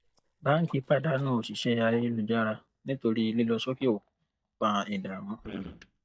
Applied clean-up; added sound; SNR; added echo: neural mask model DeepFilterNet 3.